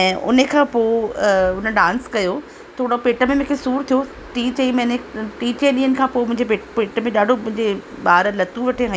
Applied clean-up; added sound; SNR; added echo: none; none; none; none.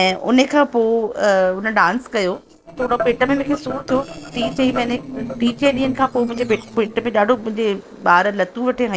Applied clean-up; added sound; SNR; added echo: neural separator model SepFormer DNS4.